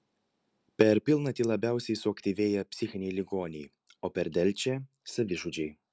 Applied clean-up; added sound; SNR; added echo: none; none; none; none.